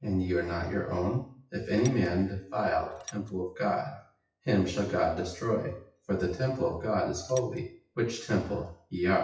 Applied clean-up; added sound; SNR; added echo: classical method WPE with log-MMSE.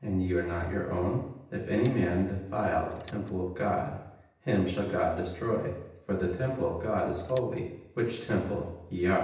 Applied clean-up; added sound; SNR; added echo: none; Tools; 20 dB; reverberation time 0.9 s.